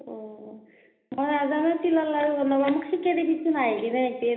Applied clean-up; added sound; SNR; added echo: none; none; none; reverberation time 1.1 s.